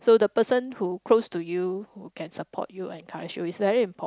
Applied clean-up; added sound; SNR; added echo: none; none; none; none.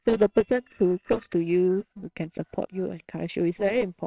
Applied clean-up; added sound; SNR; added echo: neural separator model SepFormer WHAMR!.